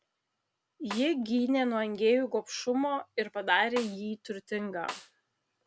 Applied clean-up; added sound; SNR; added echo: none; Snare drum; 13 dB; none.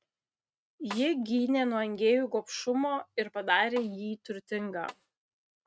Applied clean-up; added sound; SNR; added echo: neural mask model RNNoise.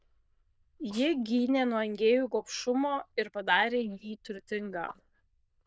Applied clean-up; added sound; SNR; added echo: neural diffusion model UNIVERSE++.